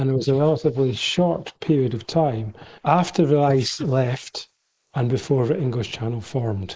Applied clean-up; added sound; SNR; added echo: neural mask model Resemble Enhance denoiser.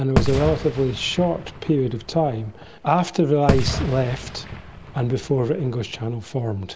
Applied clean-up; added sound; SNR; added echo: none; Fireworks; 6 dB; none.